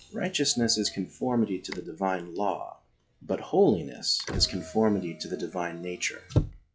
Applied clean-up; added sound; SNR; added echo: classical method log-MMSE.